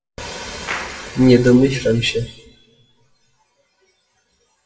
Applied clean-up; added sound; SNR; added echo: classical method WPE with log-MMSE.